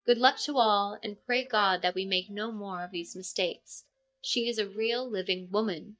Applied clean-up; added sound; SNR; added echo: neural mask model DeepFilterNet 3.